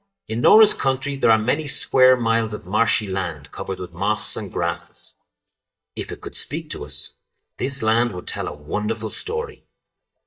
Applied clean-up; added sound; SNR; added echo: neural mask model DeepFilterNet 3.